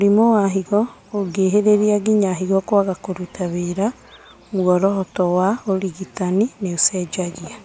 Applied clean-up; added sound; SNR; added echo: none; none; none; none.